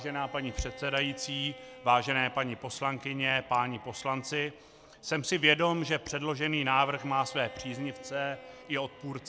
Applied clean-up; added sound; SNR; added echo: none; Bowed string instrument; 19 dB; none.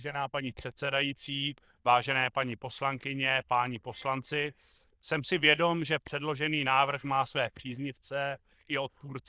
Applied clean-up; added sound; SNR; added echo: neural diffusion model UNIVERSE++.